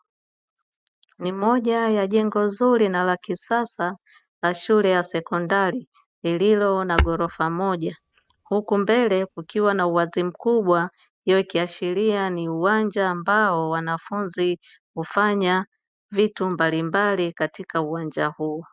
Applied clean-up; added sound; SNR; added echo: neural mask model RNNoise.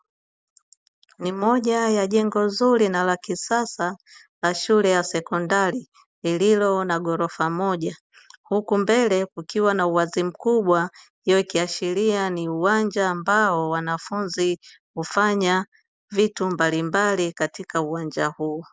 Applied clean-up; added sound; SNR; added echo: none; none; none; none.